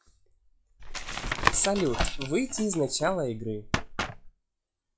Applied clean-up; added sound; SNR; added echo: classical method log-MMSE.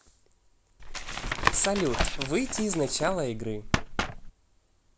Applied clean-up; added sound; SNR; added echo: none; Tap; 0 dB; none.